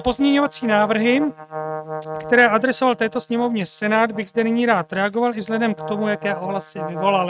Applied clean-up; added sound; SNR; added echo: neural mask model RNNoise.